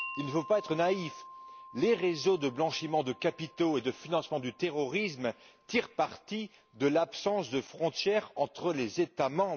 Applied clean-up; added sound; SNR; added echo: none; Wind chime; 19 dB; none.